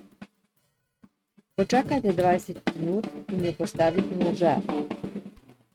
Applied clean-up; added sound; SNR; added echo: neural mask model RNNoise.